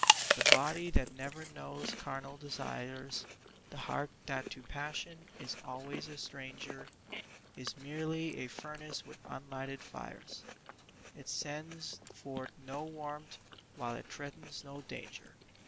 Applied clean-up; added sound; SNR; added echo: none; Chewing, mastication; -1 dB; none.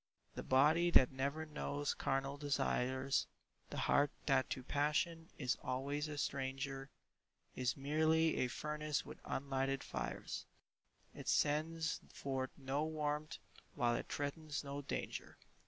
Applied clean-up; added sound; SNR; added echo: none; none; none; none.